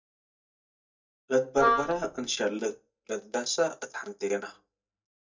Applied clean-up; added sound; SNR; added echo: neural mask model DeepFilterNet 3.